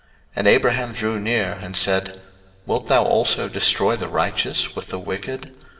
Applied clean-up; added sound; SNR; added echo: none; none; none; reverberation time 2.9 s.